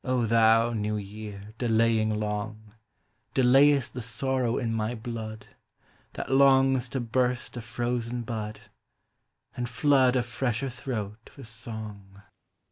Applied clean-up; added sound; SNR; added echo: none; none; none; none.